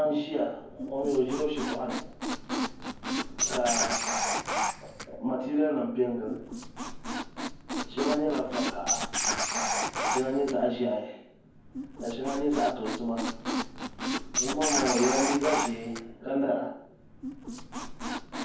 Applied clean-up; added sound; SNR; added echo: none; Squeak; 2 dB; reverberation time 0.9 s.